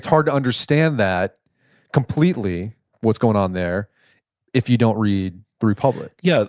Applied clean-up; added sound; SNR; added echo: none; none; none; none.